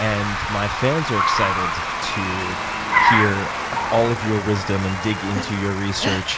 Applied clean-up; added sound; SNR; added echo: none; Car + Applause / Crowd / Cheering; 0 dB; none.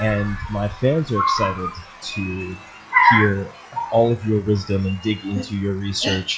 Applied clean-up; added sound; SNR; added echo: classical method log-MMSE.